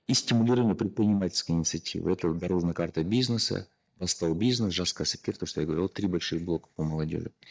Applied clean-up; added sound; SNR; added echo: neural mask model DeepFilterNet 3.